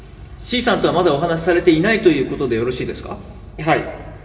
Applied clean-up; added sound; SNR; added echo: none; none; none; reverberation time 1.6 s.